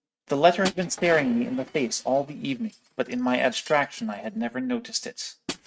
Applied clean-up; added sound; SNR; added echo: neural mask model RNNoise.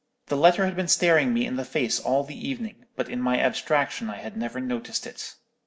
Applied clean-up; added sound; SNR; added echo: none; none; none; none.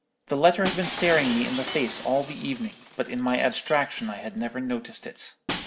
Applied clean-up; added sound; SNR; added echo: none; Shatter; 8 dB; none.